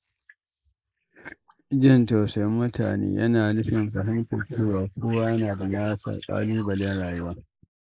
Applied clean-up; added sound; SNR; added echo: neural mask model Resemble Enhance denoiser.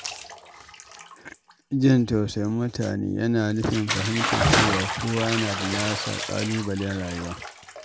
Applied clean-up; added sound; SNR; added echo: none; Bathtub (filling or washing) / Splash, splatter; 4 dB; none.